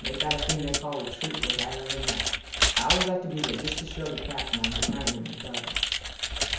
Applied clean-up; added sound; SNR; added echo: none; Computer keyboard; -4 dB; reverberation time 0.9 s.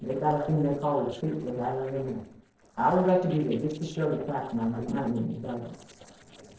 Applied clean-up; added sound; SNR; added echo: neural separator model SepFormer DNS4.